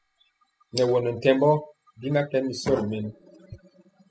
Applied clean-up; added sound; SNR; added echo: classical method spectral subtraction.